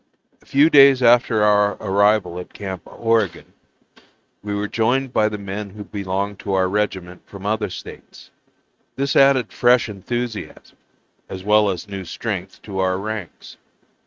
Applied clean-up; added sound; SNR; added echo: neural mask model RNNoise.